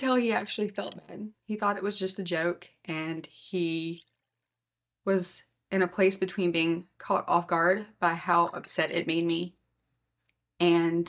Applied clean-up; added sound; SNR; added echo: neural mask model DeepFilterNet 3.